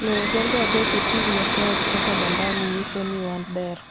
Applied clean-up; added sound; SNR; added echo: none; Domestic sounds, home sounds; -3 dB; none.